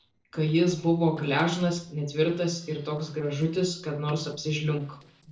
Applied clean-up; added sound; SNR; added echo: neural separator model SepFormer DNS4.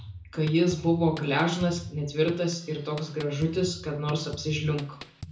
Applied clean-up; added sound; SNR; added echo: none; Drum kit; 15 dB; reverberation time 0.6 s.